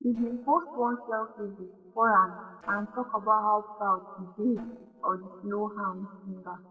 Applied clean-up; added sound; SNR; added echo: neural separator model SepFormer DNS4.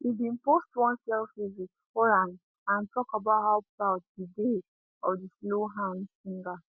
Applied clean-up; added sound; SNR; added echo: none; none; none; none.